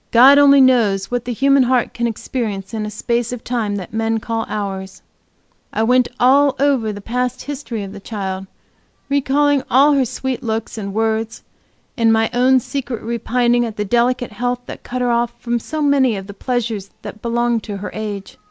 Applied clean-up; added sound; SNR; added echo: none; none; none; none.